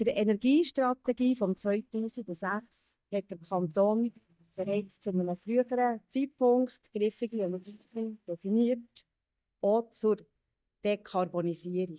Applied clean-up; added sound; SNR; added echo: neural mask model DeepFilterNet 3.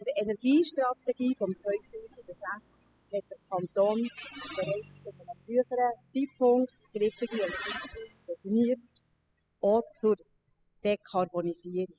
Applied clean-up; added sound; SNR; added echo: classical method spectral subtraction.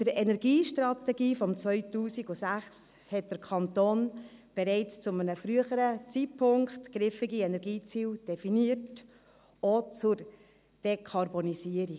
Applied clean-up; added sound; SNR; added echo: none; none; none; none.